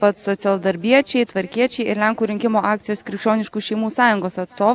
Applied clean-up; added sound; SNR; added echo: none; none; none; none.